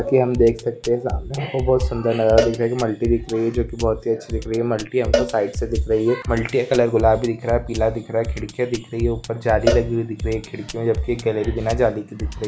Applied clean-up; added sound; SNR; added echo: none; Drum kit + Cowbell; 6 dB; none.